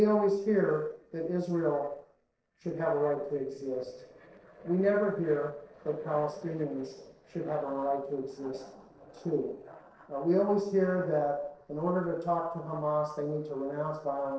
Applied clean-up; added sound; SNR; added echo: neural separator model SepFormer DNS4.